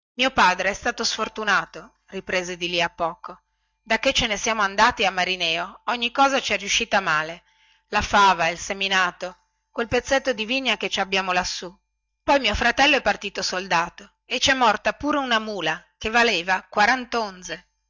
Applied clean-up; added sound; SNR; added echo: neural mask model DeepFilterNet 3.